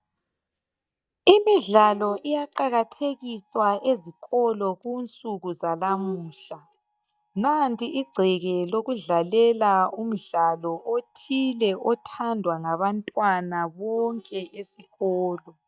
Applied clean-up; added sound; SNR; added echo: neural mask model DeepFilterNet 3.